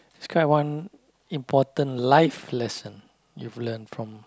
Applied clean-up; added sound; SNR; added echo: none; none; none; none.